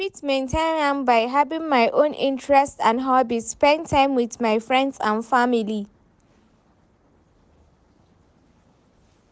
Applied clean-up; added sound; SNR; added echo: none; none; none; none.